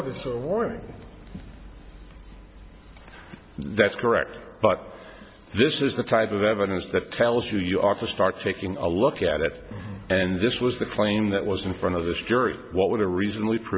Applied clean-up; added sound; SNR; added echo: none; none; none; none.